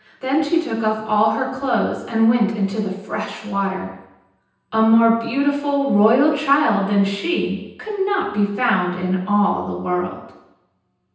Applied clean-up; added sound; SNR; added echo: none; none; none; reverberation time 0.9 s.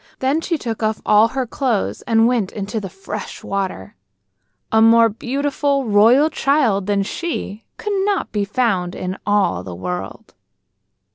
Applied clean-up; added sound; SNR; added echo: none; none; none; none.